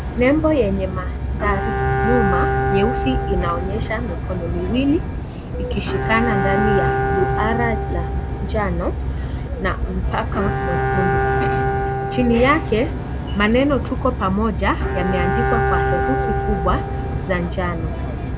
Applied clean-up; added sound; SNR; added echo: none; Bowed string instrument + Aircraft; -1 dB; none.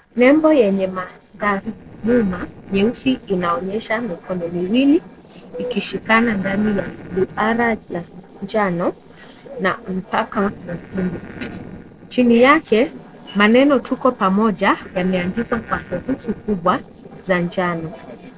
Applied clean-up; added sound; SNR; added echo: neural separator model SepFormer DNS4.